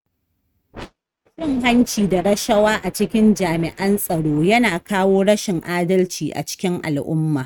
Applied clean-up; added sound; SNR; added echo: neural mask model RNNoise.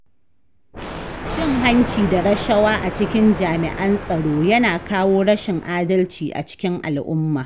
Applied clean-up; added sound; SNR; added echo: none; Thunder; 10 dB; none.